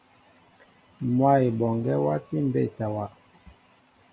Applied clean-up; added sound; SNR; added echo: none; none; none; none.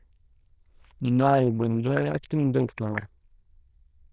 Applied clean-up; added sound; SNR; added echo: neural diffusion model UNIVERSE++.